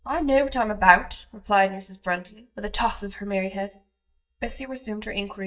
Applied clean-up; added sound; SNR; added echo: neural mask model DeepFilterNet 3.